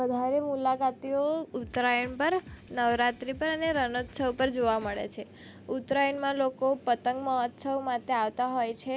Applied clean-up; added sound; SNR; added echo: none; Drum kit; 19 dB; none.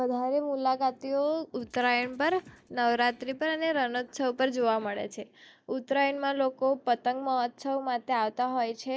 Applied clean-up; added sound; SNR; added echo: neural mask model DeepFilterNet 3.